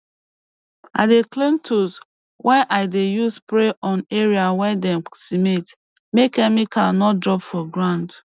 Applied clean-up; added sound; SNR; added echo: none; none; none; none.